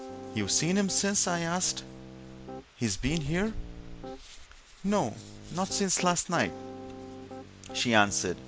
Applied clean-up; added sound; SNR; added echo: none; Piano; 14 dB; none.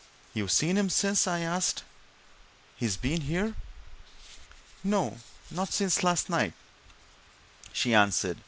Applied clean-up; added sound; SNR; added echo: none; none; none; none.